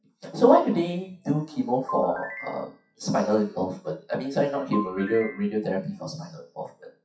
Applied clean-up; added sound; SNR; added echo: classical method WPE with log-MMSE.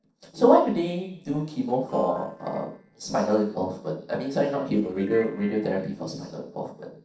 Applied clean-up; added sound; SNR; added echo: neural separator model SepFormer DNS4.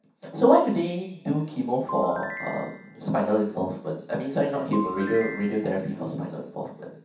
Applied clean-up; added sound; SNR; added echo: none; Ringtone / Chime; 10 dB; reverberation time 0.7 s.